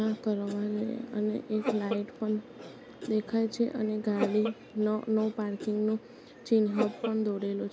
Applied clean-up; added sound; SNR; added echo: none; Cough; 10 dB; none.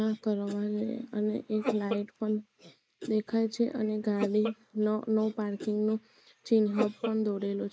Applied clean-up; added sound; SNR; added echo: neural mask model Resemble Enhance denoiser.